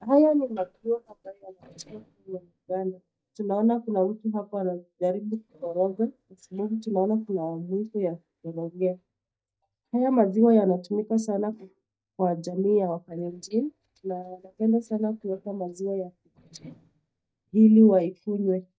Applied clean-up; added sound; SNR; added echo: neural mask model DeepFilterNet 3.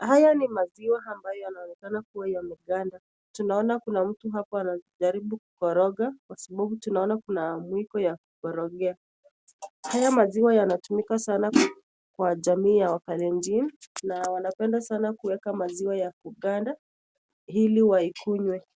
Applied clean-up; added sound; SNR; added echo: none; none; none; none.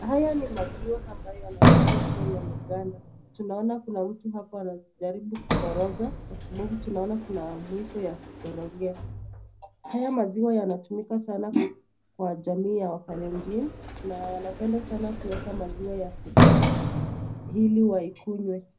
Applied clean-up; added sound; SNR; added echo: none; Sliding door; -2 dB; reverberation time 0.3 s.